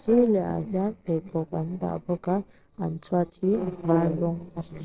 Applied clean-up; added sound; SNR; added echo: neural separator model SepFormer DNS4.